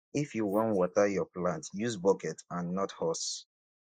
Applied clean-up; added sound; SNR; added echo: neural mask model Resemble Enhance denoiser.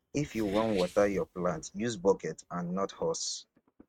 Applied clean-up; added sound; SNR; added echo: neural mask model RNNoise.